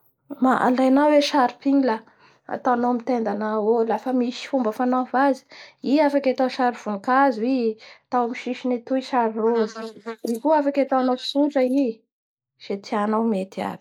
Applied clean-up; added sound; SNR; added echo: neural mask model Resemble Enhance denoiser.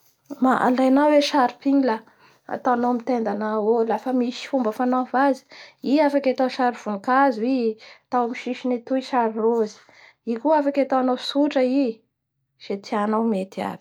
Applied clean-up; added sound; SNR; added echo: none; none; none; none.